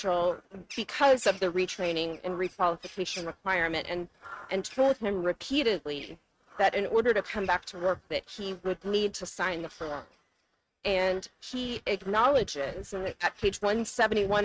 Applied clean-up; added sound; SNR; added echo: neural mask model RNNoise.